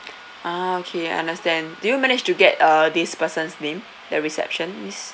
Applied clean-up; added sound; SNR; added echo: none; none; none; none.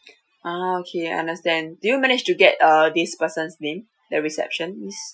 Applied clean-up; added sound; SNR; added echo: classical method Wiener filter.